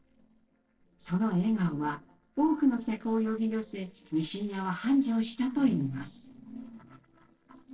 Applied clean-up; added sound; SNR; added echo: neural separator model SepFormer DNS4.